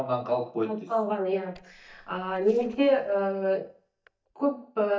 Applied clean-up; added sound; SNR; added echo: neural mask model DeepFilterNet 3.